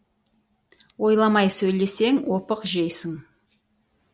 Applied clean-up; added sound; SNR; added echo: none; none; none; none.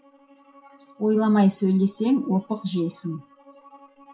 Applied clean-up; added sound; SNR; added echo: classical method WPE with log-MMSE.